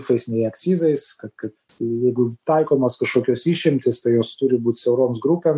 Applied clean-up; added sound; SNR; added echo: none; none; none; none.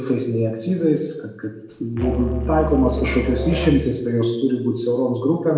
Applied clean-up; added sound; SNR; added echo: none; Musical instrument; 5 dB; reverberation time 0.9 s.